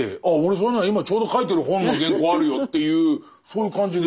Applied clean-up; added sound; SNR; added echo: none; none; none; none.